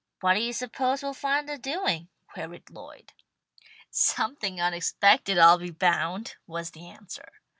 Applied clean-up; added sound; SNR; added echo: none; none; none; none.